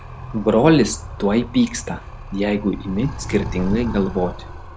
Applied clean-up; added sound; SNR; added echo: none; Animal; 10 dB; none.